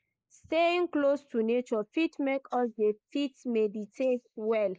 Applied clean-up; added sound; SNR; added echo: neural mask model Resemble Enhance denoiser.